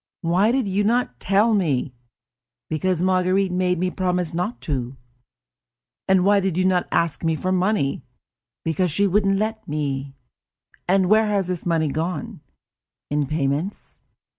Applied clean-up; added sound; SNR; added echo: none; none; none; none.